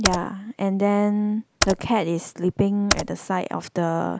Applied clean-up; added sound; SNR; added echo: none; Computer keyboard; 7 dB; none.